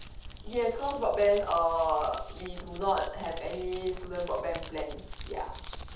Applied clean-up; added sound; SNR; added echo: none; Crumpling, crinkling; 9 dB; reverberation time 0.6 s.